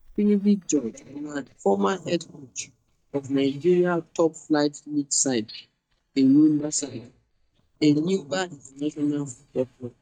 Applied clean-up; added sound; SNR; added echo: neural mask model DeepFilterNet 3.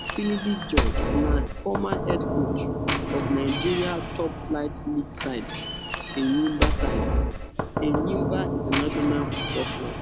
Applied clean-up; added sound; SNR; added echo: none; Knock / Slam; -2 dB; none.